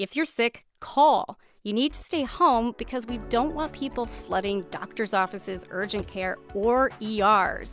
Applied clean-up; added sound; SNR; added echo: none; Slam / Wood; 19 dB; none.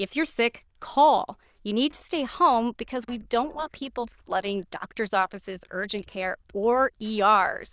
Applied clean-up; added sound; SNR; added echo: neural diffusion model UNIVERSE++.